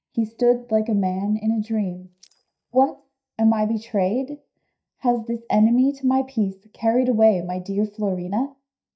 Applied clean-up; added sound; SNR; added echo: neural mask model DeepFilterNet 3.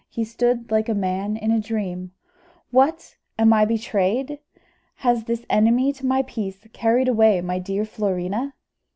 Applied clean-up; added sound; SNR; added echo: none; none; none; none.